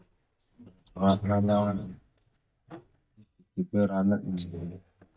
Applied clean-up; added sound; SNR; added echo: neural mask model DeepFilterNet 3.